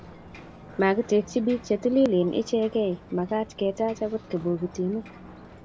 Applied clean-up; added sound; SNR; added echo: none; Ocean; 19 dB; none.